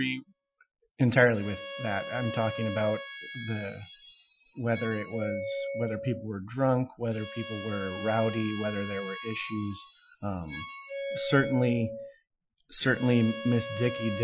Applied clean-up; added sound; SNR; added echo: classical method Wiener filter.